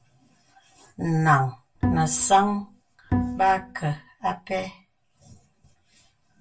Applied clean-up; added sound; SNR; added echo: none; Bowed string instrument; 3 dB; reverberation time 0.1 s.